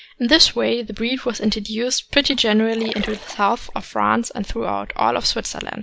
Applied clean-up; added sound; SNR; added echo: none; Splash, splatter; 18 dB; none.